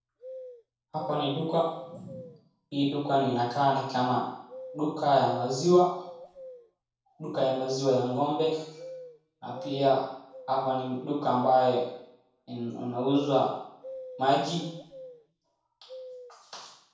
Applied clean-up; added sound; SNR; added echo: none; Bird vocalization, bird call, bird song; 17 dB; reverberation time 0.7 s.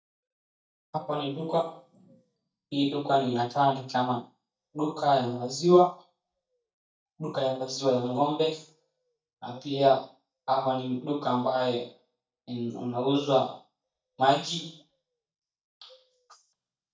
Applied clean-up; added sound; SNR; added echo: neural mask model DeepFilterNet 3.